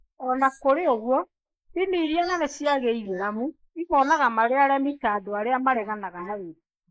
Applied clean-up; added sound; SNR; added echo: neural mask model Resemble Enhance denoiser.